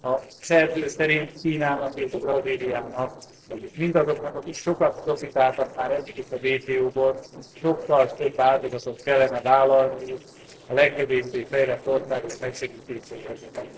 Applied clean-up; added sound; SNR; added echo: neural separator model SepFormer DNS4.